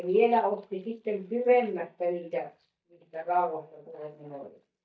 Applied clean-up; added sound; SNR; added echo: neural mask model DeepFilterNet 3.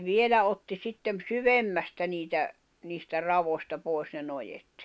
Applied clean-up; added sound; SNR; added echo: none; none; none; none.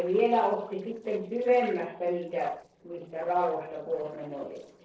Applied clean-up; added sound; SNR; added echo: neural separator model SepFormer DNS4.